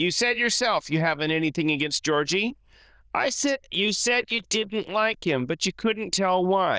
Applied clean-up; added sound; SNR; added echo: neural diffusion model UNIVERSE++.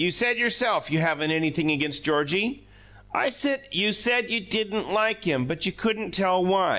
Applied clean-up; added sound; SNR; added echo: none; none; none; none.